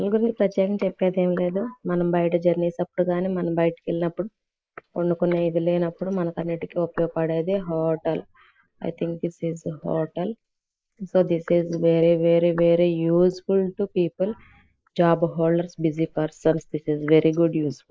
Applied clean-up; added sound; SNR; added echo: neural mask model Resemble Enhance denoiser.